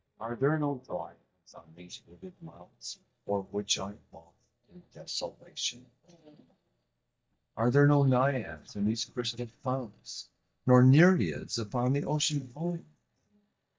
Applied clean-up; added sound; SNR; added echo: neural mask model DeepFilterNet 3.